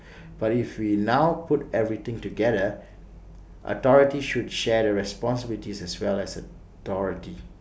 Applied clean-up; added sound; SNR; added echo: none; none; none; none.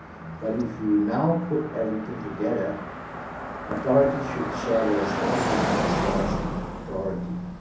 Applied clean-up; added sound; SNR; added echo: none; Car passing by; 3 dB; reverberation time 0.6 s.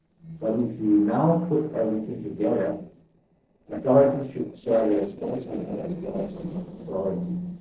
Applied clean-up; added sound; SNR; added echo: neural separator model SepFormer DNS4.